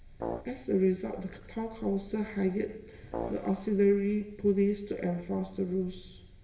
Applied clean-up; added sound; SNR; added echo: none; Brass instrument; 10 dB; reverberation time 1.0 s.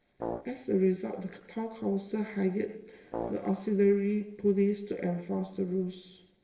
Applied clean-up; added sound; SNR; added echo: neural separator model SepFormer DNS4.